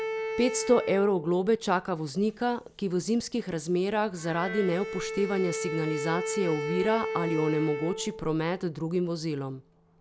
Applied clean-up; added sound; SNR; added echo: none; Bowed string instrument; 7 dB; none.